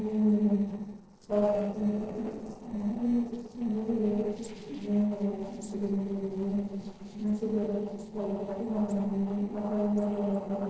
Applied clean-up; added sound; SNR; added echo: neural separator model SepFormer DNS4.